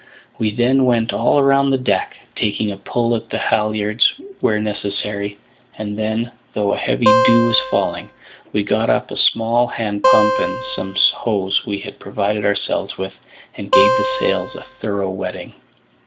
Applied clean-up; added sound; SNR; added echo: none; Acoustic guitar; -1 dB; none.